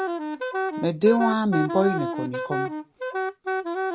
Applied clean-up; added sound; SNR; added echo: none; Wind instrument, woodwind instrument; 3 dB; none.